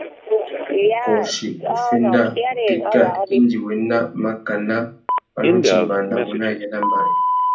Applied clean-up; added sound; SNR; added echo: none; Telephone; -1 dB; reverberation time 0.3 s.